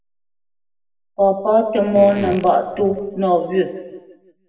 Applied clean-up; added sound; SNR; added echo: none; Fart; 13 dB; reverberation time 1.2 s.